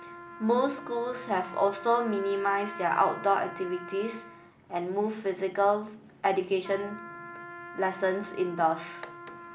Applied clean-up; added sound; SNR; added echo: none; Trumpet; 15 dB; none.